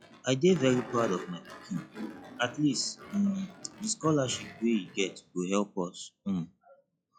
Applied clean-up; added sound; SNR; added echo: classical method log-MMSE.